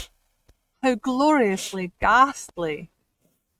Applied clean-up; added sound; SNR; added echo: neural mask model RNNoise.